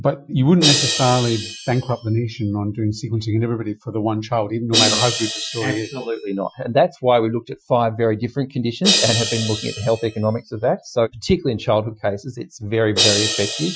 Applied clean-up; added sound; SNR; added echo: classical method Wiener filter.